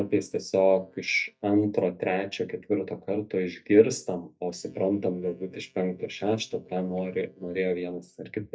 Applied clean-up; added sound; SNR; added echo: neural mask model DeepFilterNet 3.